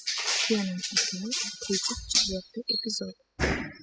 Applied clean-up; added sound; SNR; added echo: classical method spectral subtraction.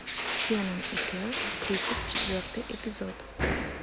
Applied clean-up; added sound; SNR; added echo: none; Crushing; -5 dB; none.